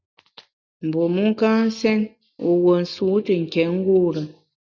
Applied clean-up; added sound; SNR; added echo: none; none; none; none.